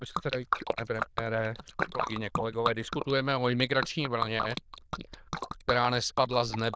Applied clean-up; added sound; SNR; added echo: neural diffusion model UNIVERSE++.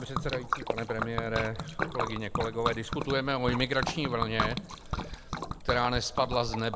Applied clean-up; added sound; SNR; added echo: none; Liquid; 3 dB; none.